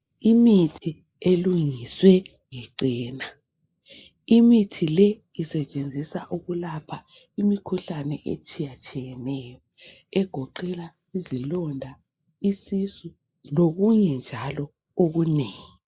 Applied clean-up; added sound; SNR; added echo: neural mask model Resemble Enhance denoiser.